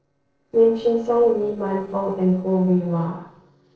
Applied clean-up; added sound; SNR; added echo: neural separator model SepFormer DNS4.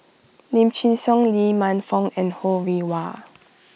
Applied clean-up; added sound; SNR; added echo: none; none; none; none.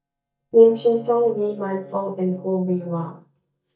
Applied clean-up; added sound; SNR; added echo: neural mask model DeepFilterNet 3.